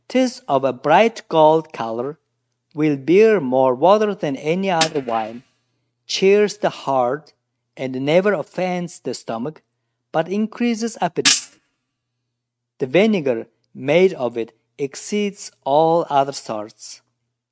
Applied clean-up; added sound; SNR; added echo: neural mask model RNNoise.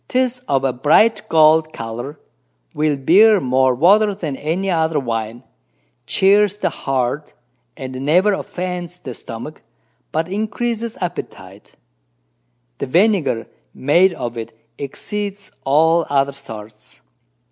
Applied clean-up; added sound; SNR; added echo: none; none; none; none.